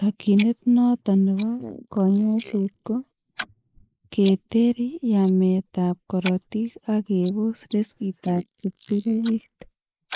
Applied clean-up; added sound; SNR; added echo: neural mask model Resemble Enhance denoiser.